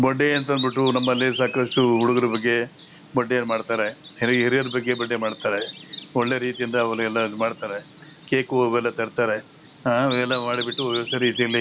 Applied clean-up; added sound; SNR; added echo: none; Bird vocalization, bird call, bird song; 10 dB; none.